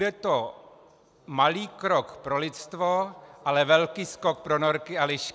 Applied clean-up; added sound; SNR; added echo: none; none; none; none.